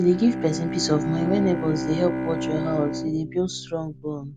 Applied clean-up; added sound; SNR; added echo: none; Bowed string instrument; 4 dB; none.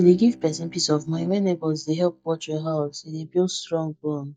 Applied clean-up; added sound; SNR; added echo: neural mask model DeepFilterNet 3.